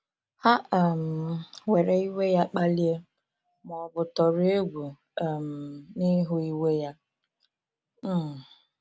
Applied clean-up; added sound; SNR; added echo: none; none; none; none.